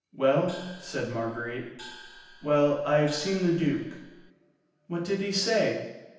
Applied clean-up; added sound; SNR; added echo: none; Gong; 19 dB; reverberation time 0.9 s.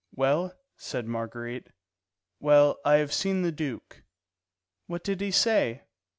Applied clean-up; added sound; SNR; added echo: none; none; none; none.